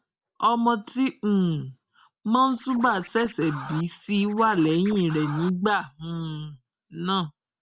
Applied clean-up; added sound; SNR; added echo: none; Scratching (performance technique); 16 dB; none.